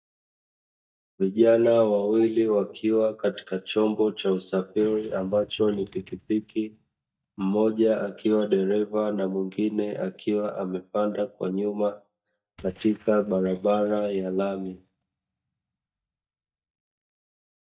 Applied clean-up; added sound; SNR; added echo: neural mask model DeepFilterNet 3.